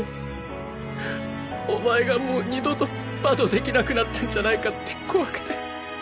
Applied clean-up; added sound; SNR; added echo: none; none; none; none.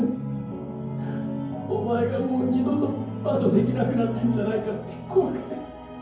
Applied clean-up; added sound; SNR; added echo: none; none; none; reverberation time 0.9 s.